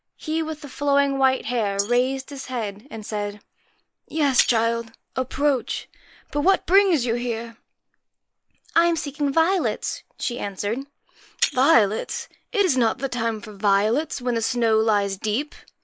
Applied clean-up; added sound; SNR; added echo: neural mask model Resemble Enhance denoiser.